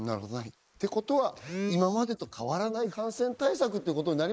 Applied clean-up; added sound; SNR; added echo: neural mask model Resemble Enhance denoiser.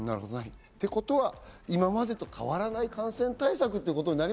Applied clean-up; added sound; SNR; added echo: none; none; none; none.